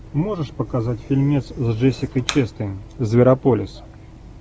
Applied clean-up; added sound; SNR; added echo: none; Fire; 19 dB; none.